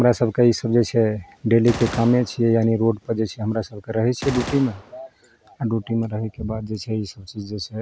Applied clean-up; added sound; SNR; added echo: none; Gunshot, gunfire; 15 dB; none.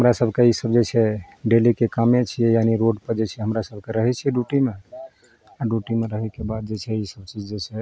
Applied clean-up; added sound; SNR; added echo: none; none; none; none.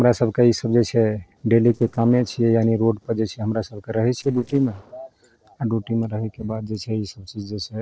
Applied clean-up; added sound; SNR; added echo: neural separator model SepFormer DNS4.